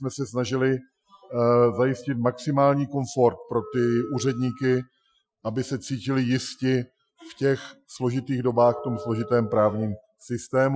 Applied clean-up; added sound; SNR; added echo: classical method Wiener filter.